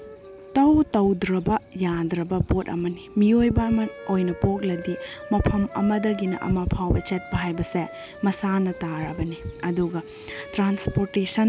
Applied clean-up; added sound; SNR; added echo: none; Wind instrument, woodwind instrument + Wind instrument, woodwind instrument; 17 dB; none.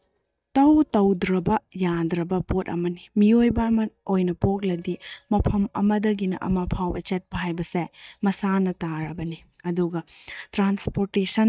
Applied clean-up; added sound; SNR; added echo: neural mask model DeepFilterNet 3.